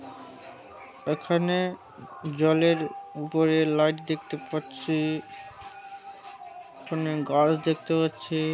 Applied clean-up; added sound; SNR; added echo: none; none; none; none.